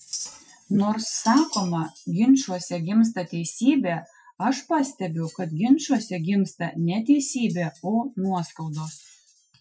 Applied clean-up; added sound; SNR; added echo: classical method Wiener filter.